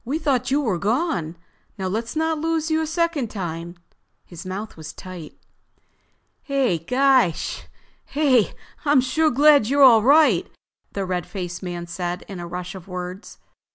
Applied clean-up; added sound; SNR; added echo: none; none; none; none.